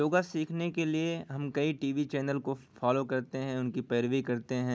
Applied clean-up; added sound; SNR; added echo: none; none; none; none.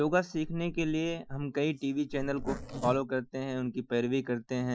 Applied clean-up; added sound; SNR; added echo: classical method Wiener filter.